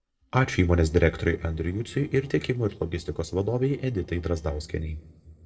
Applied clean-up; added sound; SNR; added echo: neural separator model SepFormer DNS4.